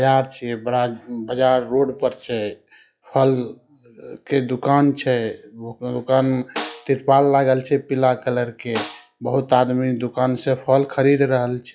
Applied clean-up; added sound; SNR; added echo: classical method log-MMSE.